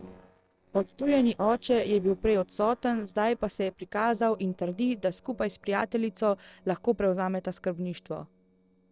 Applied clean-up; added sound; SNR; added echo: neural separator model SepFormer DNS4.